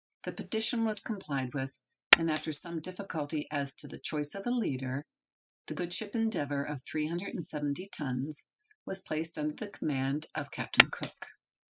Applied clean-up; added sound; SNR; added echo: classical method spectral subtraction.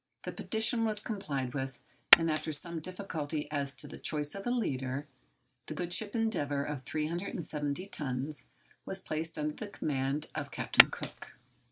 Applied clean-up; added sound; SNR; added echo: none; Glass; -5 dB; none.